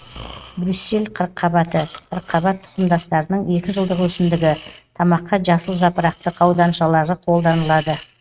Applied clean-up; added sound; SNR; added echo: neural mask model RNNoise.